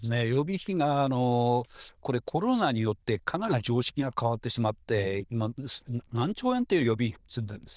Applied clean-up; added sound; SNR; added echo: neural diffusion model UNIVERSE++.